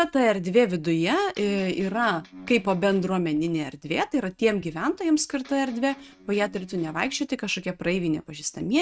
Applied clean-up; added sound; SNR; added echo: neural mask model RNNoise.